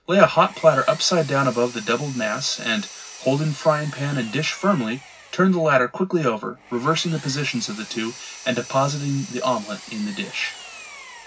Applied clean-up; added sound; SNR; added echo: none; Power tool; 18 dB; reverberation time 0.4 s.